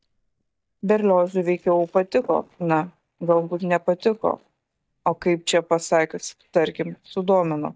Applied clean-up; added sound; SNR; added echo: neural mask model DeepFilterNet 3.